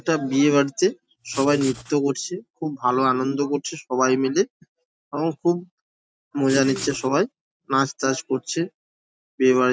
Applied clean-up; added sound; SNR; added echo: none; Writing; 14 dB; none.